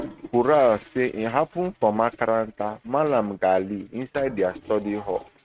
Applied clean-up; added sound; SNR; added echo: neural mask model RNNoise.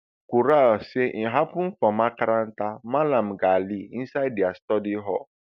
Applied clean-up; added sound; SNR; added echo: none; none; none; none.